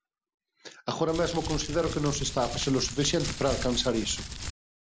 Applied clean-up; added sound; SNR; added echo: none; Crumpling, crinkling; 6 dB; none.